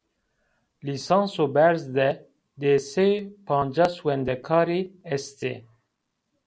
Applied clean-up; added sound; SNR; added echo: none; none; none; none.